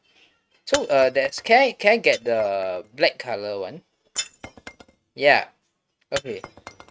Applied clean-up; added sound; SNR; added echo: neural mask model RNNoise.